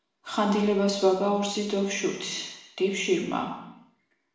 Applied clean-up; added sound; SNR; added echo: none; none; none; reverberation time 0.9 s.